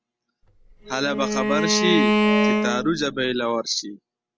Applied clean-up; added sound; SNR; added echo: none; Bowed string instrument; -3 dB; none.